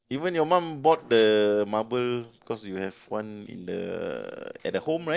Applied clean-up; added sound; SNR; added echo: neural separator model SepFormer DNS4.